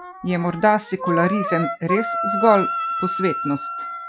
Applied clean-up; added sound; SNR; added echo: classical method log-MMSE.